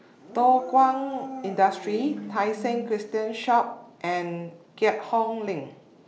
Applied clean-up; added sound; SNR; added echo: none; Dog; 17 dB; none.